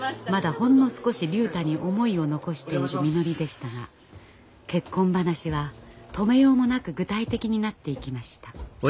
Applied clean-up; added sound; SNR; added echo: none; none; none; none.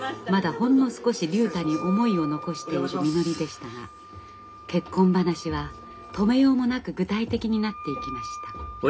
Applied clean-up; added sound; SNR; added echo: none; Wind instrument, woodwind instrument; 16 dB; reverberation time 0.3 s.